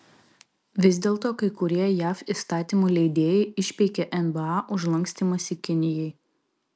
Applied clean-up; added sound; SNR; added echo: none; none; none; none.